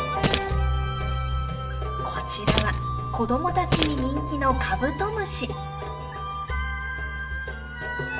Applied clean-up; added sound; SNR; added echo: none; Keys jangling; 4 dB; reverberation time 0.6 s.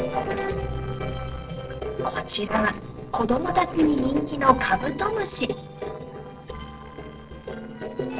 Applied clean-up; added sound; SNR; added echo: neural separator model SepFormer DNS4.